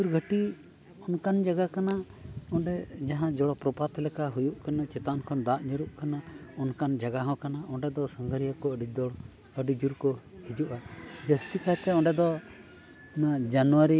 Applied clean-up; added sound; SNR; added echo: none; none; none; none.